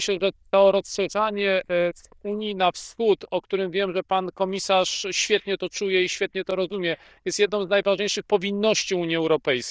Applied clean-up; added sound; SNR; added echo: neural diffusion model UNIVERSE++.